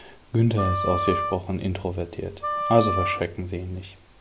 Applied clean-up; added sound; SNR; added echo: none; Wind instrument, woodwind instrument; 3 dB; none.